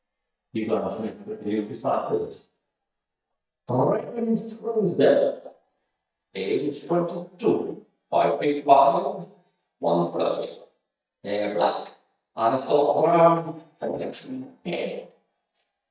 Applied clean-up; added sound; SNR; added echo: neural mask model DeepFilterNet 3.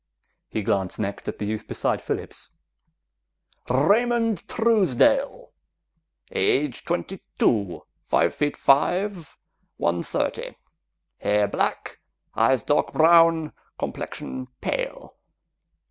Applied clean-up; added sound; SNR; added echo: none; none; none; none.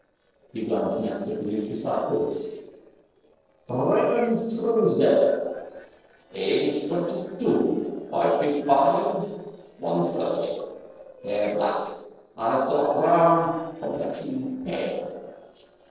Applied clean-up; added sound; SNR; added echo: neural separator model SepFormer DNS4.